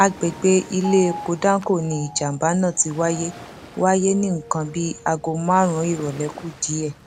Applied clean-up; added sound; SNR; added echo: none; Waves, surf + Piano; 17 dB; none.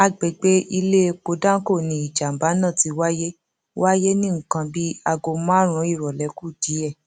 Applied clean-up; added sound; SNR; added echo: none; none; none; none.